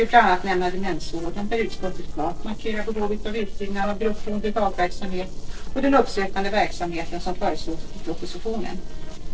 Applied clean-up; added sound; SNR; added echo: neural separator model SepFormer DNS4.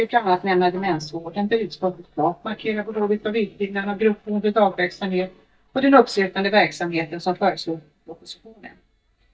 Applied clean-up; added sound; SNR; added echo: neural mask model DeepFilterNet 3.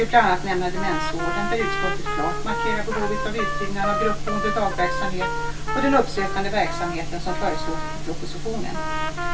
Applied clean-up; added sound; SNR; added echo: none; Trumpet; 7 dB; reverberation time 0.2 s.